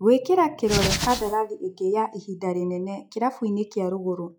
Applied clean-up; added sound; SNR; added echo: classical method log-MMSE.